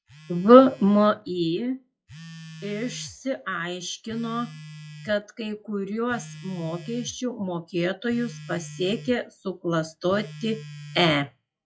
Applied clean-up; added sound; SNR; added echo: classical method log-MMSE.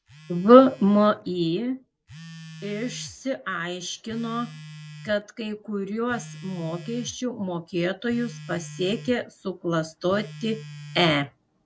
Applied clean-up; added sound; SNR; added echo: none; Telephone; 18 dB; none.